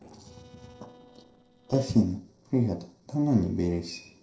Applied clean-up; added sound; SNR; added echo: neural separator model SepFormer DNS4.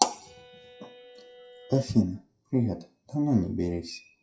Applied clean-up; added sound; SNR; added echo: classical method WPE with log-MMSE.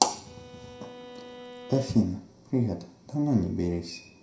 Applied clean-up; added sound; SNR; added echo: none; Bowed string instrument; 17 dB; reverberation time 0.5 s.